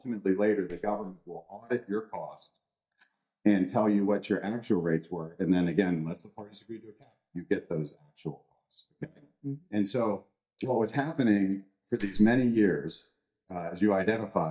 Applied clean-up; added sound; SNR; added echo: neural mask model DeepFilterNet 3.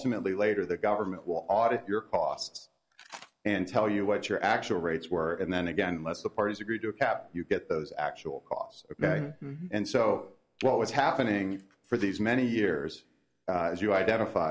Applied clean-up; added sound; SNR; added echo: none; none; none; none.